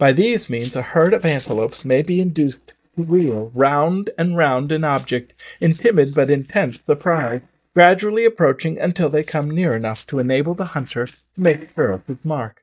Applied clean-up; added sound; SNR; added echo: neural mask model DeepFilterNet 3.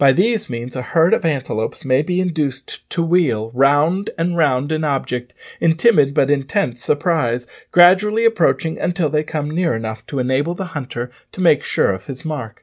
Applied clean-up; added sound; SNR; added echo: none; none; none; none.